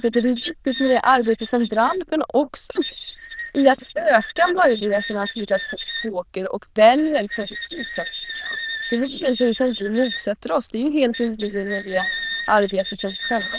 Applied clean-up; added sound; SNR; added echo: neural diffusion model UNIVERSE++.